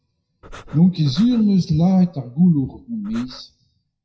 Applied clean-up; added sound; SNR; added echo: classical method WPE with log-MMSE.